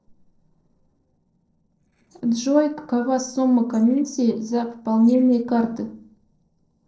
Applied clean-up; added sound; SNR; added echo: neural separator model SepFormer DNS4.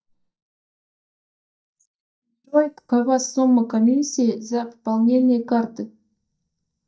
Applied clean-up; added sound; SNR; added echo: neural mask model DeepFilterNet 3.